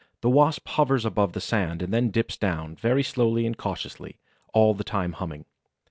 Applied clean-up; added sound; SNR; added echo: none; none; none; none.